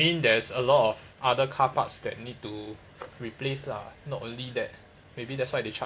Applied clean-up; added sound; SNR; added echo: none; none; none; none.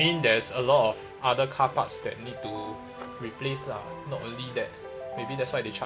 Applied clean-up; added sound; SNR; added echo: none; Keyboard (musical); 12 dB; none.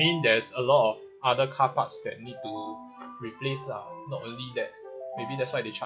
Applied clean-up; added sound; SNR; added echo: classical method log-MMSE.